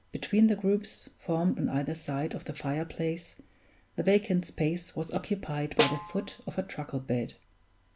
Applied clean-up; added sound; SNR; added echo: none; Snare drum; 2 dB; none.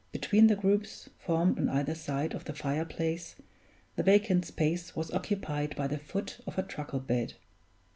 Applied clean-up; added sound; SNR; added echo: none; none; none; none.